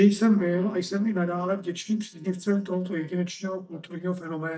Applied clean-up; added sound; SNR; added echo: neural mask model DeepFilterNet 3.